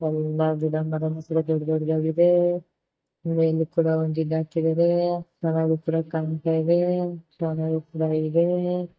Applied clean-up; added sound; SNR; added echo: neural mask model DeepFilterNet 3.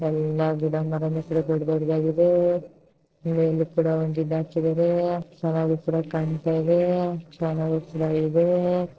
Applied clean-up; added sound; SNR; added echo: neural separator model SepFormer DNS4.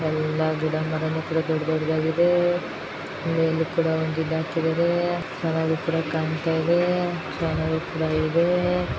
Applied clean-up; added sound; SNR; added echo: none; none; none; none.